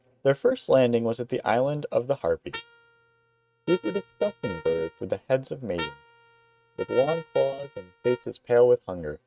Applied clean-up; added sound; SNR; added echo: neural mask model RNNoise.